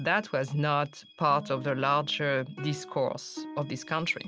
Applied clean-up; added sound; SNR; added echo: none; none; none; none.